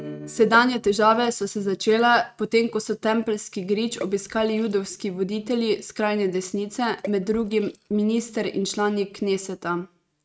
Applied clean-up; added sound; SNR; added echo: neural mask model RNNoise.